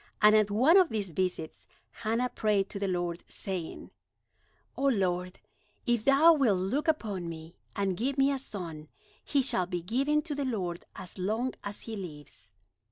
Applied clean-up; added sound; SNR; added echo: none; none; none; none.